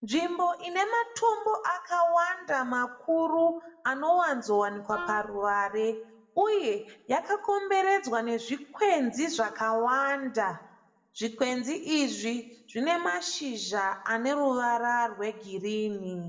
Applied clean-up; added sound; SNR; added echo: none; Wind instrument, woodwind instrument; 11 dB; reverberation time 0.6 s.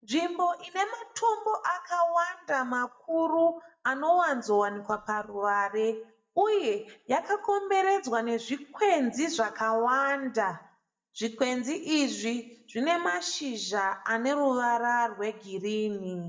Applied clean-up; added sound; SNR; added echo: neural mask model DeepFilterNet 3.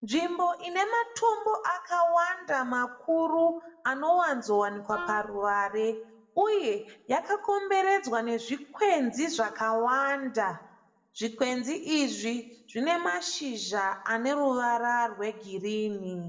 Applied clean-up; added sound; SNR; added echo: neural separator model SepFormer DNS4.